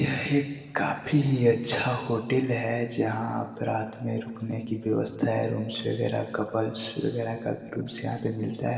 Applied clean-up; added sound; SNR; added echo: none; none; none; reverberation time 2.0 s.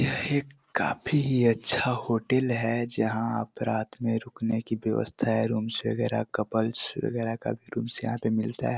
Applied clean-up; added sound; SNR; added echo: none; none; none; none.